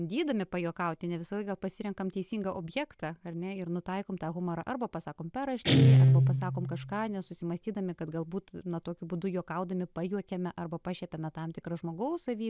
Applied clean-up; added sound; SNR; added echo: none; Guitar; -2 dB; none.